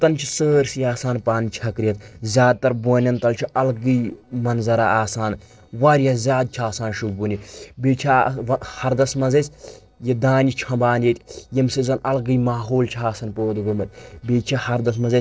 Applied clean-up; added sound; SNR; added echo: neural separator model SepFormer DNS4.